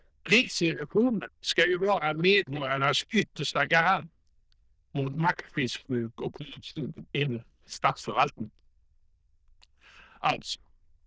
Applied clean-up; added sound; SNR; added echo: neural diffusion model UNIVERSE++.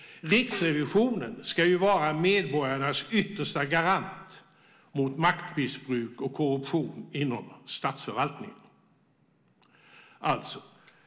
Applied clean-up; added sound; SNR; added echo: none; Gong; 17 dB; none.